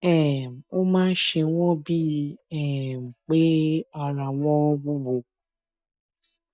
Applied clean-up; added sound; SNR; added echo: neural mask model DeepFilterNet 3.